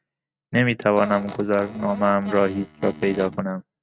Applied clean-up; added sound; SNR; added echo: neural mask model RNNoise.